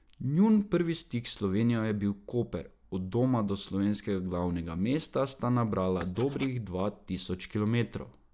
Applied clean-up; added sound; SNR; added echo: none; Writing; 17 dB; none.